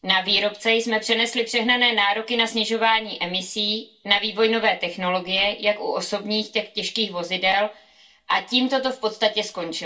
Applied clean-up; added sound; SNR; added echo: none; none; none; reverberation time 0.2 s.